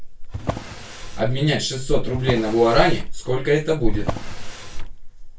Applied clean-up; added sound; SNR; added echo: none; Drawer open or close; 13 dB; reverberation time 0.2 s.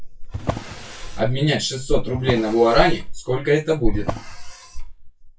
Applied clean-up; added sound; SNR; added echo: classical method WPE with log-MMSE.